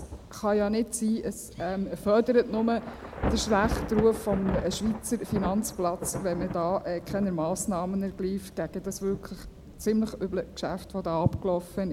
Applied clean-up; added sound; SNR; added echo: none; Thunder / Rain; 9 dB; none.